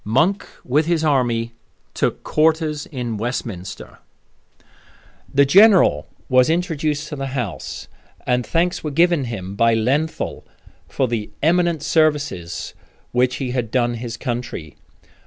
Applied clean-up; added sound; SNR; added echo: none; none; none; none.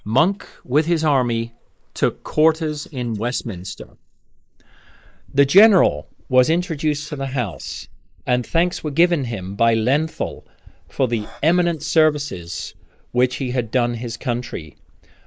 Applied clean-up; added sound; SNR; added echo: neural mask model Resemble Enhance denoiser.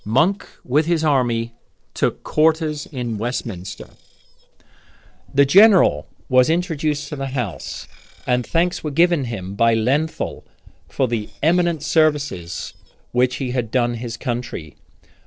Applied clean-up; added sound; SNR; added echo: neural separator model SepFormer DNS4.